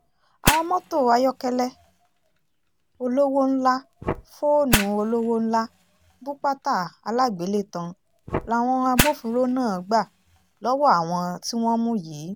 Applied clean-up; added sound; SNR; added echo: none; Fire; 8 dB; none.